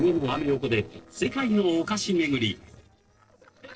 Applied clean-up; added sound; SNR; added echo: neural separator model SepFormer DNS4.